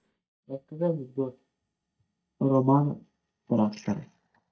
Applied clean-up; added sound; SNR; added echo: neural mask model DeepFilterNet 3.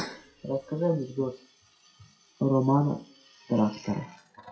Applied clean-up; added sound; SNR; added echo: classical method WPE with log-MMSE.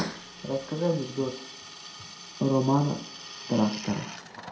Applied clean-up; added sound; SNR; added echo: none; Drill; 14 dB; reverberation time 0.5 s.